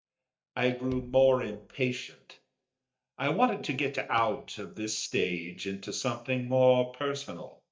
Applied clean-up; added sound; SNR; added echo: neural mask model DeepFilterNet 3.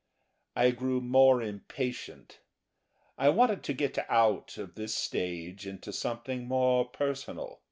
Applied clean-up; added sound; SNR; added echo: none; none; none; none.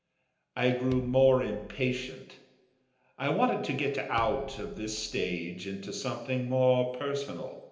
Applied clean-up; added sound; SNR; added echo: none; Bass drum; 18 dB; reverberation time 0.9 s.